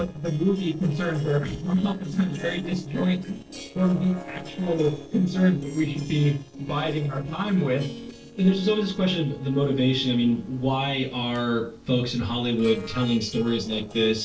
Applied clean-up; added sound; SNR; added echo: neural separator model SepFormer DNS4.